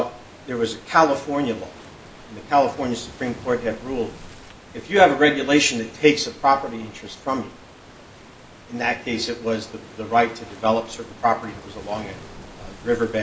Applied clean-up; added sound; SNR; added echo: none; Waves, surf; 19 dB; reverberation time 0.4 s.